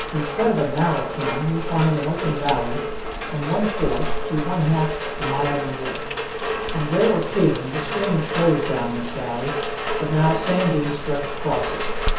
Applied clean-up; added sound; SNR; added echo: none; Rain; 2 dB; reverberation time 0.6 s.